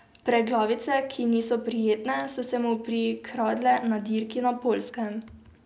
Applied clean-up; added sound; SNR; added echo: none; none; none; none.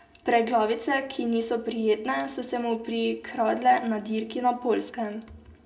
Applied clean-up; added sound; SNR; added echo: none; none; none; reverberation time 0.4 s.